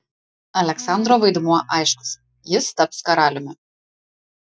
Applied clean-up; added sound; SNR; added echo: classical method Wiener filter.